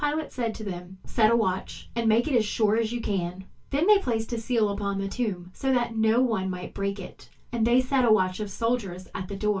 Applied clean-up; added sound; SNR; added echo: none; none; none; reverberation time 0.2 s.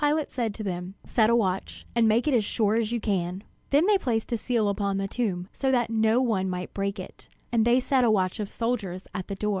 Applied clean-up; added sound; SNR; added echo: none; none; none; none.